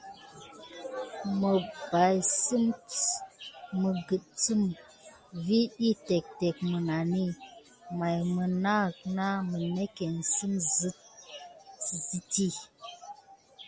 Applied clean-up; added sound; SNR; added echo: none; none; none; none.